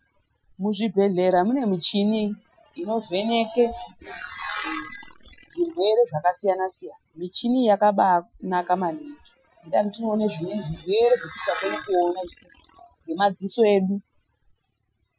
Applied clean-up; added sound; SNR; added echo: classical method Wiener filter.